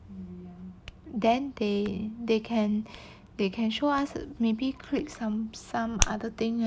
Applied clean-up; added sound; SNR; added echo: none; Hands; 10 dB; none.